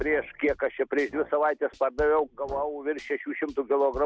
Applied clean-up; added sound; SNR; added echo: none; Drum / Drum kit + Brass instrument; 19 dB; none.